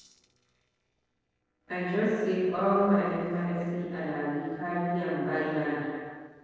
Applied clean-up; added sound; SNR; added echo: neural separator model SepFormer DNS4.